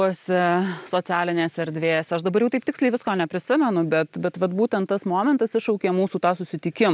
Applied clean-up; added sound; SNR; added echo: none; none; none; none.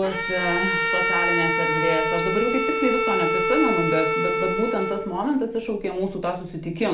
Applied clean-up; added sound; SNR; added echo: none; Bowed string instrument; -1 dB; reverberation time 0.4 s.